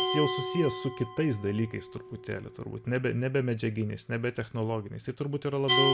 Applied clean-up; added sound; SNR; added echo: none; Glass; -5 dB; none.